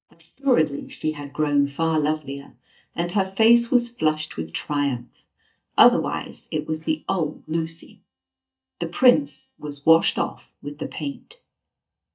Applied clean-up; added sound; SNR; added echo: neural mask model DeepFilterNet 3.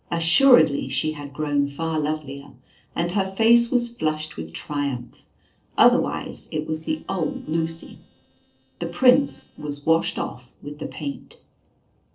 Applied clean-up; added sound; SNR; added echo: neural separator model SepFormer DNS4.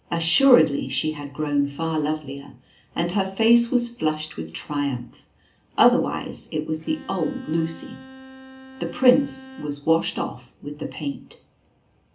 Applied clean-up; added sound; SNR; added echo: none; Bowed string instrument; 18 dB; reverberation time 0.3 s.